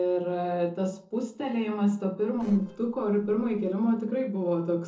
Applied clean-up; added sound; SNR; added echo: neural separator model SepFormer DNS4.